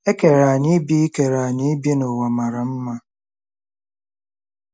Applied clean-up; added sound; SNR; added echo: none; none; none; none.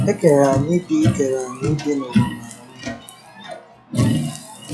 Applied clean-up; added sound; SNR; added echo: classical method log-MMSE.